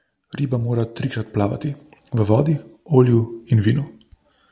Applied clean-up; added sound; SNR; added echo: none; none; none; none.